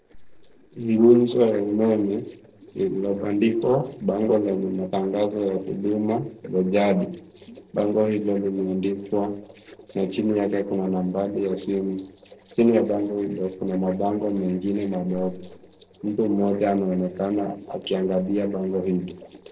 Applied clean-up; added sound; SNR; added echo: neural separator model SepFormer DNS4.